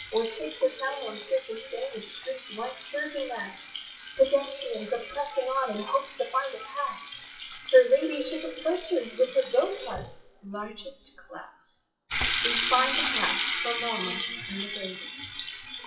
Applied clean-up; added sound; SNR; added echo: classical method WPE with log-MMSE.